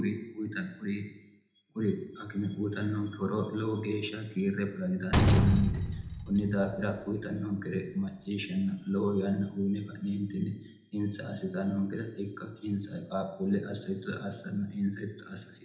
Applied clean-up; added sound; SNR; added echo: none; Slam; -2 dB; reverberation time 0.8 s.